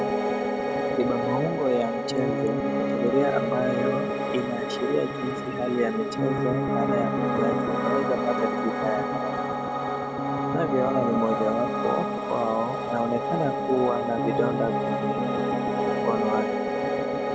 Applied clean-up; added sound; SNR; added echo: none; Piano; -2 dB; none.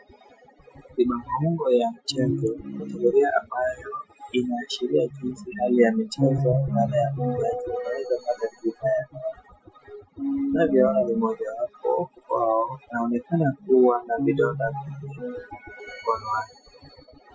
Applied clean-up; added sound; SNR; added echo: classical method Wiener filter.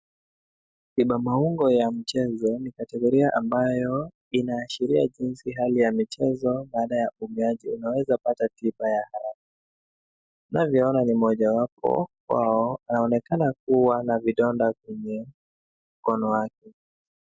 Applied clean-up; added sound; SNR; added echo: none; none; none; none.